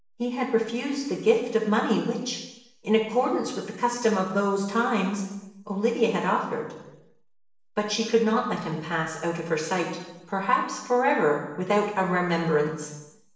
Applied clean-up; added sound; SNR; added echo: none; none; none; reverberation time 0.9 s.